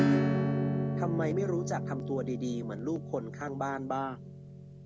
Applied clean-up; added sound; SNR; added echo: none; Acoustic guitar / Strum; -3 dB; none.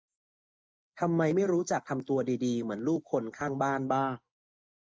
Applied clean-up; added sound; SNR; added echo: neural mask model Resemble Enhance denoiser.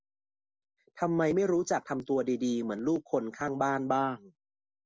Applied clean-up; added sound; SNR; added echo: none; none; none; none.